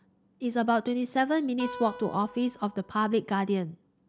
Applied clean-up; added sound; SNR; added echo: none; Acoustic guitar; 15 dB; none.